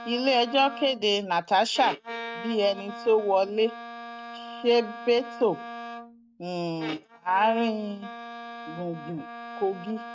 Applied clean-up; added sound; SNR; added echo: neural mask model RNNoise.